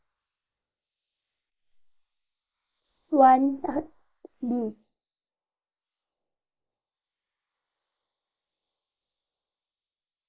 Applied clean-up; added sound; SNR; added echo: neural mask model Resemble Enhance denoiser.